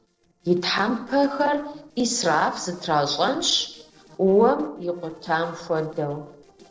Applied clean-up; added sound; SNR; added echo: neural separator model SepFormer DNS4.